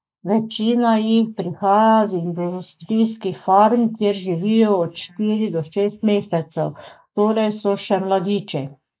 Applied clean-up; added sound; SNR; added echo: neural mask model Resemble Enhance denoiser.